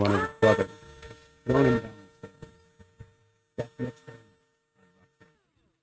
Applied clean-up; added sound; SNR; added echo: neural mask model RNNoise.